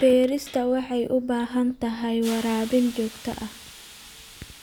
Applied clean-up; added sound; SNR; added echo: none; Hiss; 19 dB; none.